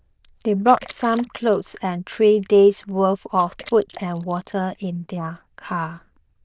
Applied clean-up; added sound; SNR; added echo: neural diffusion model UNIVERSE++.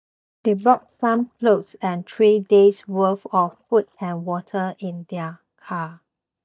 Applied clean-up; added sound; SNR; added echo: neural mask model DeepFilterNet 3.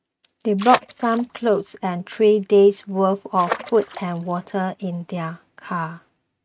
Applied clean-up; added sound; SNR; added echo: neural mask model RNNoise.